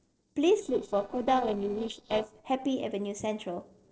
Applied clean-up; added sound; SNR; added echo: neural separator model SepFormer DNS4.